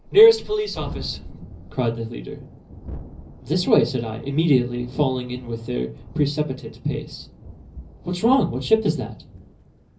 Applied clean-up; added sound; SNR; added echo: none; Thunderstorm; 16 dB; reverberation time 0.5 s.